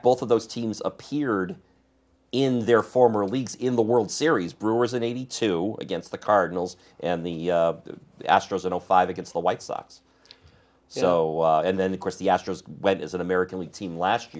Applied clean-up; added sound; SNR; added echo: none; none; none; none.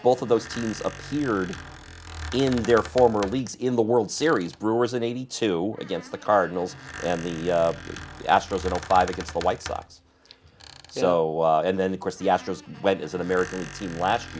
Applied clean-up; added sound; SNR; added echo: none; Squeak; 16 dB; none.